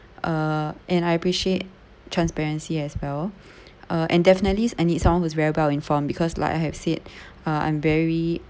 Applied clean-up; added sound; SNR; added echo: none; none; none; none.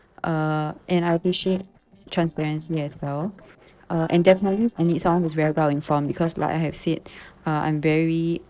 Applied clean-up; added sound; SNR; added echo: neural separator model SepFormer DNS4.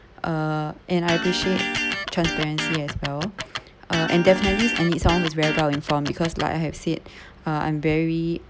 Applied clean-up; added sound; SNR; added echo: none; Electric guitar; 4 dB; none.